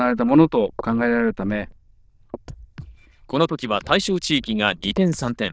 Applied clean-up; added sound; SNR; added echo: neural diffusion model UNIVERSE++.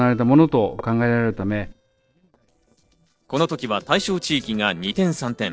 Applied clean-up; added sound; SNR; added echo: neural separator model SepFormer DNS4.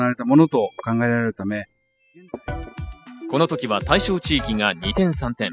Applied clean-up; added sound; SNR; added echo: classical method spectral subtraction.